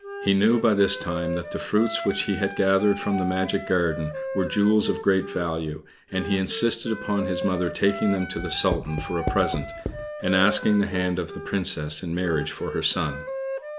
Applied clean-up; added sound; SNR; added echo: none; Wind instrument, woodwind instrument + Writing; 10 dB; none.